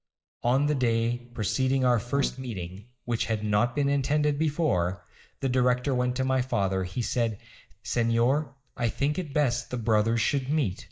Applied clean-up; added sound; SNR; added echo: neural mask model DeepFilterNet 3.